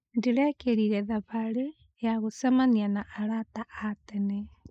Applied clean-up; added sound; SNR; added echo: neural mask model Resemble Enhance denoiser.